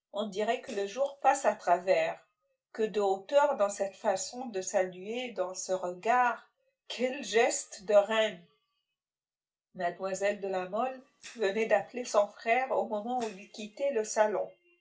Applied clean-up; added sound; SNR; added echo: neural separator model SepFormer DNS4.